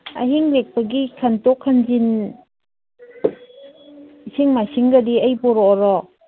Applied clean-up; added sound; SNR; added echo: none; none; none; none.